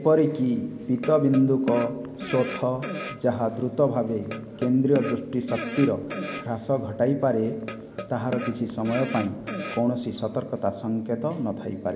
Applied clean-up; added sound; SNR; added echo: none; Fart; 12 dB; none.